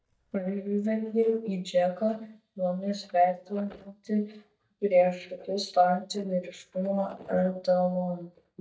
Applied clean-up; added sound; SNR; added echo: neural mask model DeepFilterNet 3.